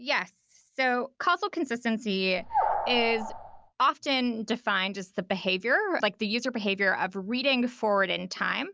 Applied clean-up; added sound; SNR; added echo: none; Animal; 2 dB; none.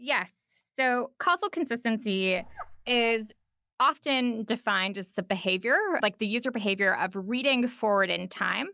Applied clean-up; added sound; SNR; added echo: neural mask model DeepFilterNet 3.